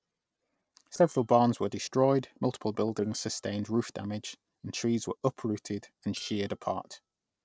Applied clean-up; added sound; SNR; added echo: neural separator model SepFormer DNS4.